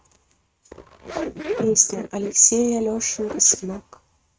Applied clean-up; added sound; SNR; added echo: neural mask model RNNoise.